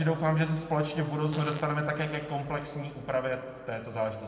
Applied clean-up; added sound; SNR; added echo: none; Fart; 16 dB; reverberation time 1.7 s.